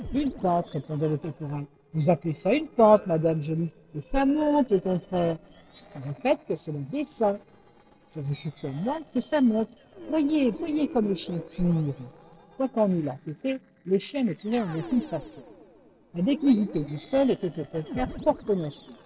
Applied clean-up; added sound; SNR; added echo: neural separator model SepFormer DNS4.